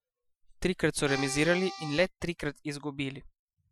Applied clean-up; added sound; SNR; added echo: classical method Wiener filter.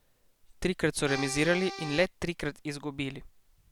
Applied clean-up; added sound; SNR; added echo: none; Accordion; 8 dB; none.